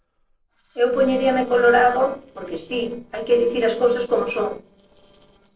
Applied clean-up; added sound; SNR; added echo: neural separator model SepFormer DNS4.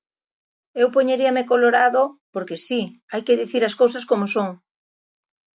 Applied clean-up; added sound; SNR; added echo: none; none; none; none.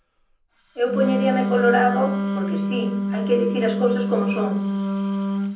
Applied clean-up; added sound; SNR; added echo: none; Wind instrument, woodwind instrument; 0 dB; reverberation time 0.6 s.